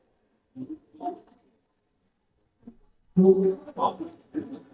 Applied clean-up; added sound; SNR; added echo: neural mask model DeepFilterNet 3.